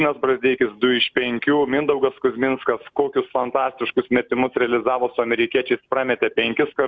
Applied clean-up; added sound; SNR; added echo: none; none; none; none.